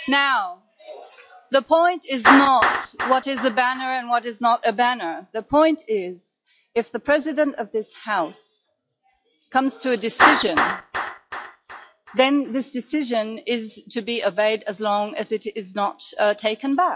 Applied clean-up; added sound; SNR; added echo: classical method log-MMSE.